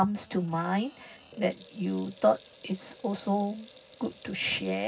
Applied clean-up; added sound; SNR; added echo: none; Sink (filling or washing) / Water tap, faucet; 20 dB; reverberation time 0.4 s.